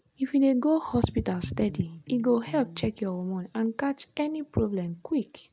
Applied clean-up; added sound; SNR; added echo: none; Electric guitar; 15 dB; none.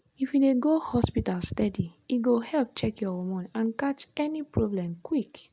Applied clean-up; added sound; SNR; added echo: none; none; none; none.